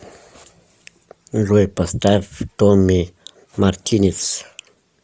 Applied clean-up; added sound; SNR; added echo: none; none; none; none.